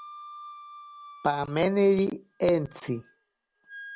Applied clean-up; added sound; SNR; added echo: none; Wind instrument, woodwind instrument; 19 dB; none.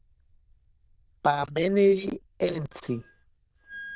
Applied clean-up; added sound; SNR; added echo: neural diffusion model UNIVERSE++.